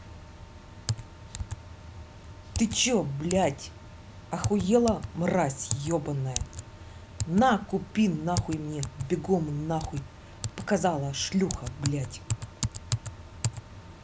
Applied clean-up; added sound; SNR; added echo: none; Typing; 8 dB; none.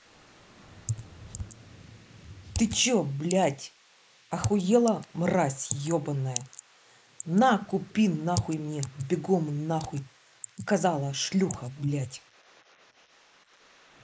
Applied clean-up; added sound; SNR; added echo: neural mask model Resemble Enhance denoiser.